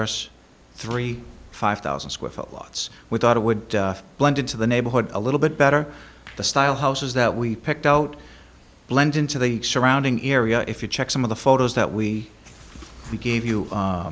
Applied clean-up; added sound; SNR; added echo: none; none; none; none.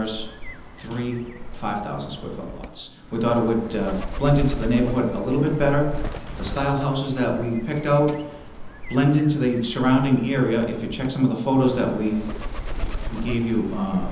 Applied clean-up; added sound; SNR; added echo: none; Bird; 8 dB; reverberation time 0.9 s.